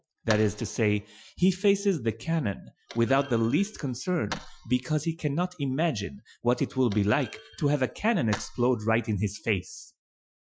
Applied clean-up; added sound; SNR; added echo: classical method Wiener filter.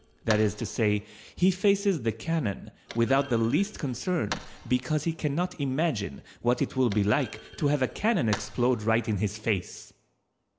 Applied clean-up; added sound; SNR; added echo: none; Thump, thud; 18 dB; none.